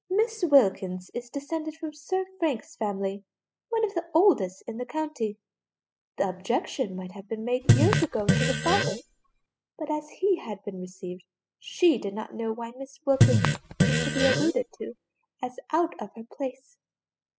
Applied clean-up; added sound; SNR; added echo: classical method spectral subtraction.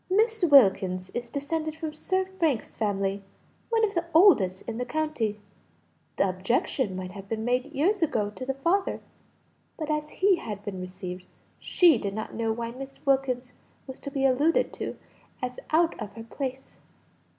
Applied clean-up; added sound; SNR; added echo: none; none; none; none.